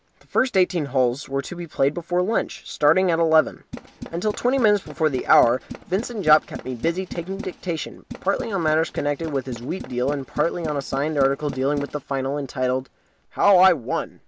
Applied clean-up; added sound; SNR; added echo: none; Tools; 14 dB; none.